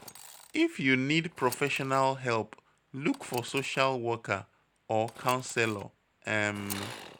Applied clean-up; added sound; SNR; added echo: none; Sawing / Engine; 17 dB; none.